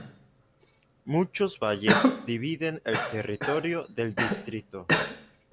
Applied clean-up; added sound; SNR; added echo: none; Cough; -1 dB; none.